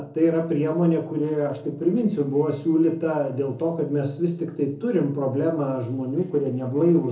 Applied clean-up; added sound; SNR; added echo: neural separator model SepFormer DNS4.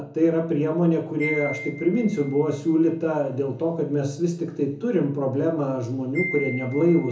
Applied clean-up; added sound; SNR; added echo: none; Wind chime; 15 dB; reverberation time 0.5 s.